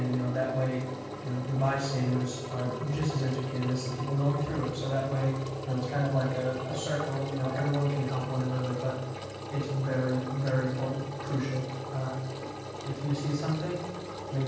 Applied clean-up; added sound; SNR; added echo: none; Engine; 8 dB; reverberation time 1.2 s.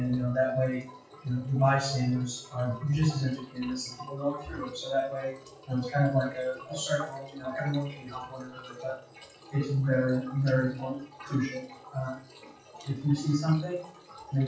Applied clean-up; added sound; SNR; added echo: classical method WPE with log-MMSE.